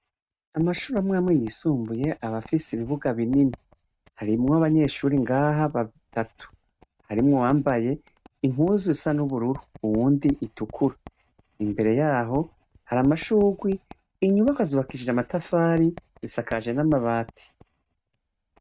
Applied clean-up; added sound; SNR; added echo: neural mask model RNNoise.